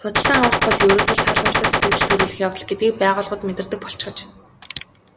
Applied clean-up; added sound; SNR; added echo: none; Gunshot, gunfire; -4 dB; none.